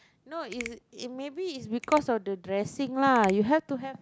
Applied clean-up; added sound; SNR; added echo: none; Finger snapping; 18 dB; none.